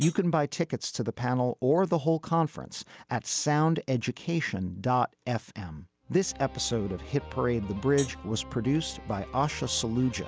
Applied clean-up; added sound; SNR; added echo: none; Hi-hat; 12 dB; none.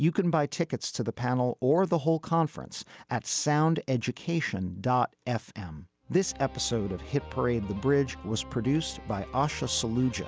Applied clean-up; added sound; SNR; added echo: none; none; none; none.